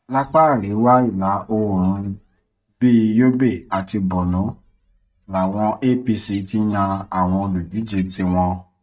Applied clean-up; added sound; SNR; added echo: neural mask model DeepFilterNet 3.